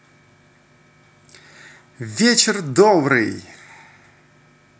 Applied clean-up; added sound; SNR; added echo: none; none; none; none.